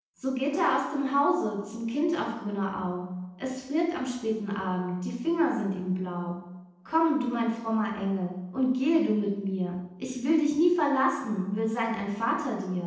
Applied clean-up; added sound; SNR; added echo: neural separator model SepFormer DNS4.